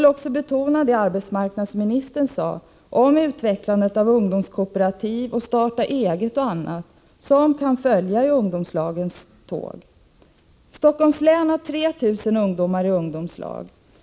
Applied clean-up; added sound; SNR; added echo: none; none; none; none.